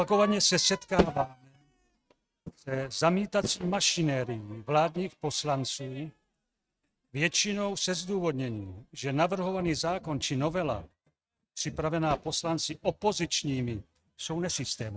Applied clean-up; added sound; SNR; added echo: neural mask model RNNoise.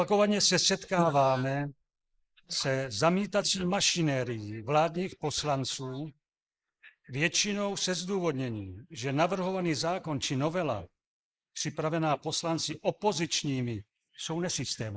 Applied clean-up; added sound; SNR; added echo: neural mask model Resemble Enhance denoiser.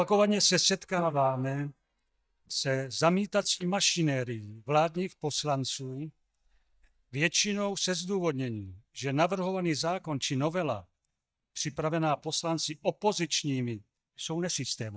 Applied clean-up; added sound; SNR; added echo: neural mask model DeepFilterNet 3.